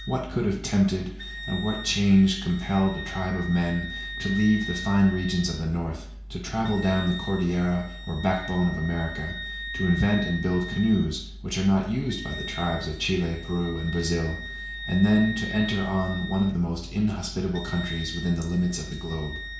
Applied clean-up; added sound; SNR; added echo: none; Wind instrument, woodwind instrument; 13 dB; reverberation time 0.6 s.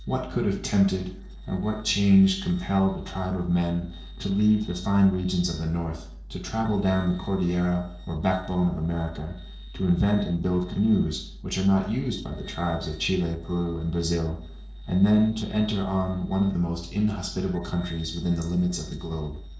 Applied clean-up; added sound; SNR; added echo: neural separator model SepFormer DNS4.